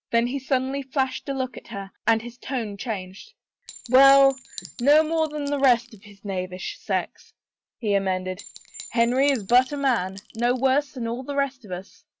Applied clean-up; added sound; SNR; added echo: none; Chink, clink; 19 dB; none.